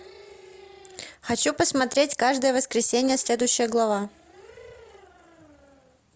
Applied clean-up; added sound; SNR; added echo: none; none; none; none.